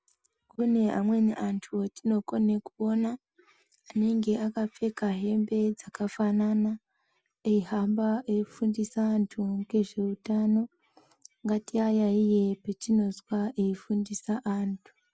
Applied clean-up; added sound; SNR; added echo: none; none; none; none.